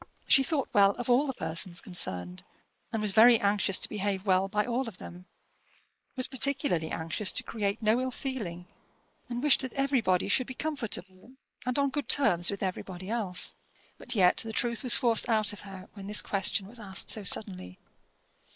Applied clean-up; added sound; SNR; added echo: neural mask model Resemble Enhance denoiser.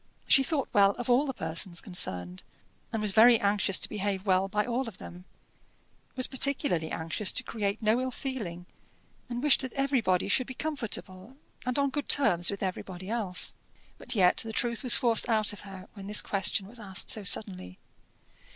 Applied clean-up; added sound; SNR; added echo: none; none; none; none.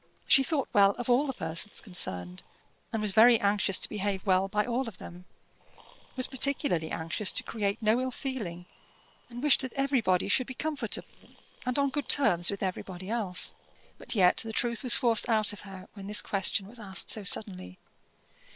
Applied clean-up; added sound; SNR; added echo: neural separator model SepFormer WHAM!.